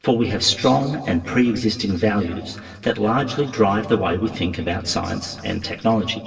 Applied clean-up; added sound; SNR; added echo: neural separator model SepFormer DNS4.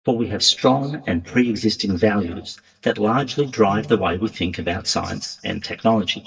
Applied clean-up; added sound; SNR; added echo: neural mask model DeepFilterNet 3.